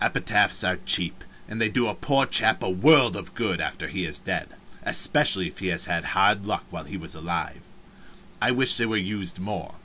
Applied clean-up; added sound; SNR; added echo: none; none; none; none.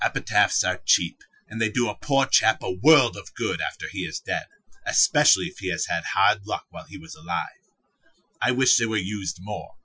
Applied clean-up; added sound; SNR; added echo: classical method Wiener filter.